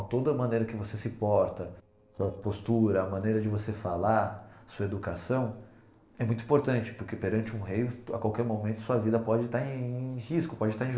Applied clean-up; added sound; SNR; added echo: neural separator model SepFormer DNS4.